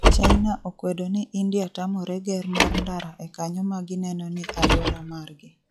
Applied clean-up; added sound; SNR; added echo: classical method log-MMSE.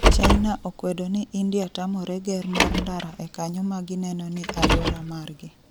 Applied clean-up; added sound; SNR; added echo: none; Car; -2 dB; none.